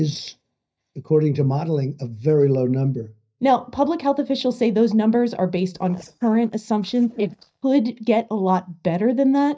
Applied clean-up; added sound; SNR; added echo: neural mask model DeepFilterNet 3.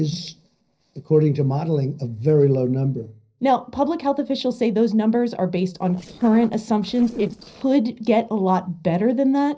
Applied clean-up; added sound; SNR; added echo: neural separator model SepFormer DNS4.